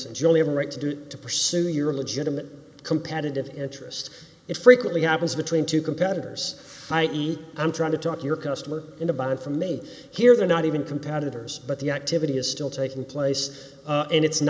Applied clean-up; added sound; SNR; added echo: none; none; none; none.